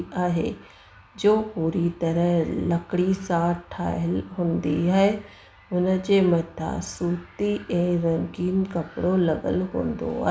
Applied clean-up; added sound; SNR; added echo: none; none; none; none.